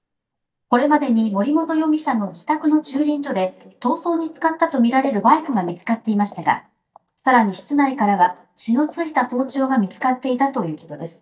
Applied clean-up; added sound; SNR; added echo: neural mask model DeepFilterNet 3.